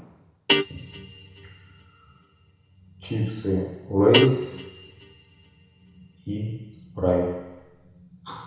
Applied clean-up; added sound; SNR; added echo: none; Guitar; 4 dB; reverberation time 1.0 s.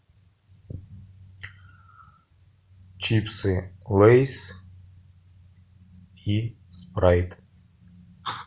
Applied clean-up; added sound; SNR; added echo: none; none; none; none.